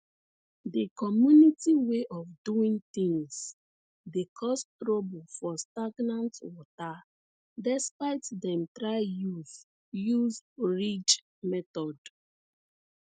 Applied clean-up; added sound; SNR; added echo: none; none; none; none.